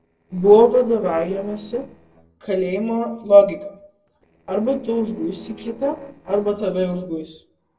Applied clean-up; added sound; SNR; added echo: neural separator model SepFormer DNS4.